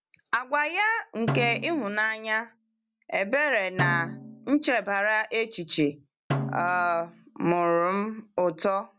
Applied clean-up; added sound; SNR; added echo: none; Snare drum; 9 dB; none.